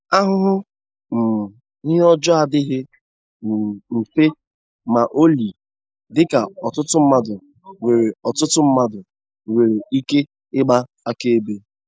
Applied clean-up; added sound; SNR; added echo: neural mask model Resemble Enhance denoiser.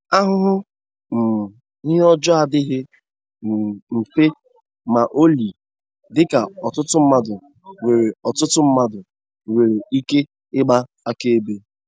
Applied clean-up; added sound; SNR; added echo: none; none; none; none.